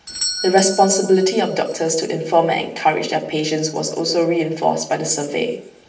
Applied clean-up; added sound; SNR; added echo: none; Doorbell; 14 dB; reverberation time 0.6 s.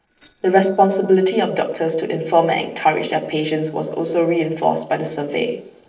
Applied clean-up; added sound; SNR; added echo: neural separator model SepFormer DNS4.